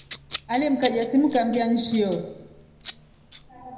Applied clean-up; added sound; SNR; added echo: none; Scissors; 7 dB; reverberation time 0.8 s.